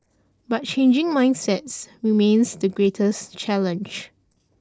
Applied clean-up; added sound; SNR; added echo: neural separator model SepFormer DNS4.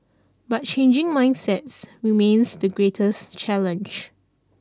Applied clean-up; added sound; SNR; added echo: none; none; none; none.